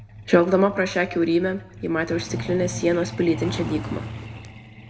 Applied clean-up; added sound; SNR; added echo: none; Truck; 11 dB; reverberation time 0.9 s.